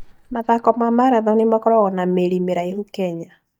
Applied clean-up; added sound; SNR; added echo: neural mask model DeepFilterNet 3.